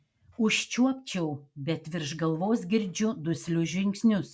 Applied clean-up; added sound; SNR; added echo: none; none; none; none.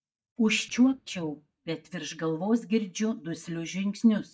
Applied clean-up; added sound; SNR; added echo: neural mask model DeepFilterNet 3.